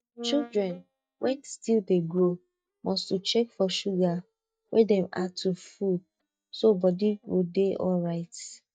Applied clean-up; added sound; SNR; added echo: neural mask model DeepFilterNet 3.